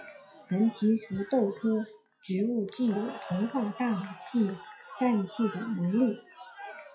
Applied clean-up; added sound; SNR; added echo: classical method WPE with log-MMSE.